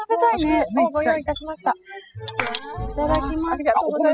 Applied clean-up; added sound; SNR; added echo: classical method spectral subtraction.